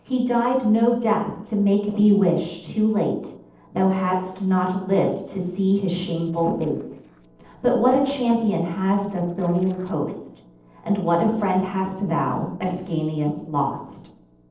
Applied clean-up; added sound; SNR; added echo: neural separator model SepFormer DNS4.